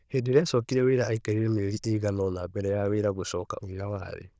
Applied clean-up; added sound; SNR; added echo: neural diffusion model UNIVERSE++.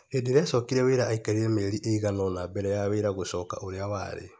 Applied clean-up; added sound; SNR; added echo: neural mask model Resemble Enhance denoiser.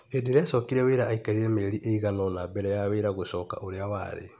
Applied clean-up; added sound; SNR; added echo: none; none; none; none.